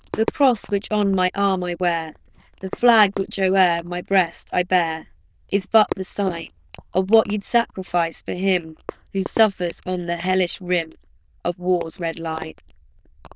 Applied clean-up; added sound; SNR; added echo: neural diffusion model UNIVERSE++.